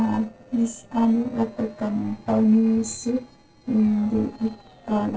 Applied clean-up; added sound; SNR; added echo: neural separator model SepFormer DNS4.